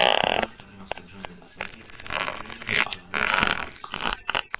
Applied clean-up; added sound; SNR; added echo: neural separator model SepFormer WHAMR!.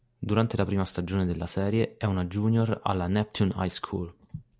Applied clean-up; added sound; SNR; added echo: none; none; none; none.